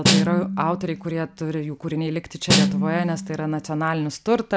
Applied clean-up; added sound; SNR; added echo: none; Snare drum; -1 dB; none.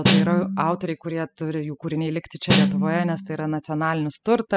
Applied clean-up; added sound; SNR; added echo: classical method spectral subtraction.